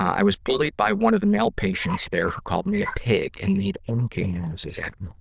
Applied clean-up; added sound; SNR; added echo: neural diffusion model UNIVERSE++.